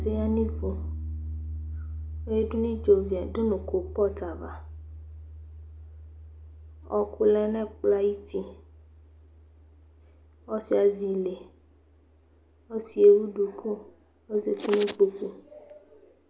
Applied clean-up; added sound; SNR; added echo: none; Piano; 11 dB; none.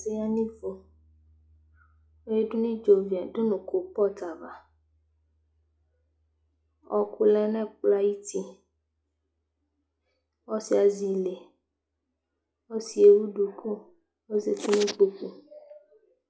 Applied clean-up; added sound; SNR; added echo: classical method log-MMSE.